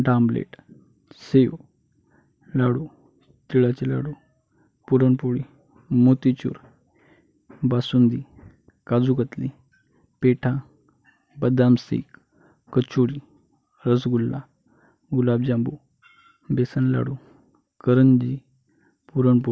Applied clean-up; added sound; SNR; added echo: none; none; none; none.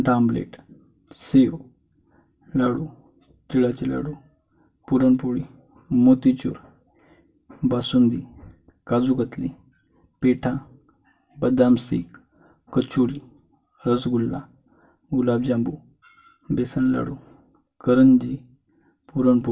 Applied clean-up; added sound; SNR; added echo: none; none; none; reverberation time 0.2 s.